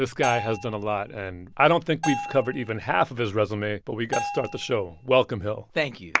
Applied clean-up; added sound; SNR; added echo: none; Bell; 10 dB; none.